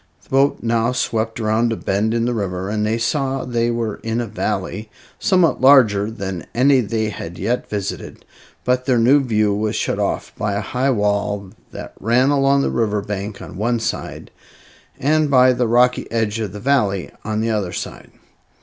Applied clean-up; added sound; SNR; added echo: none; none; none; none.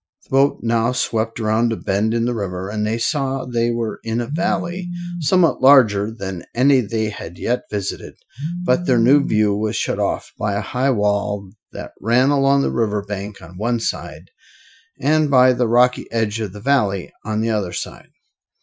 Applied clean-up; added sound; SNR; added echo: classical method Wiener filter.